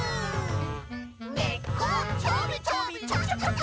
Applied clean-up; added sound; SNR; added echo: none; Wind instrument, woodwind instrument; 12 dB; none.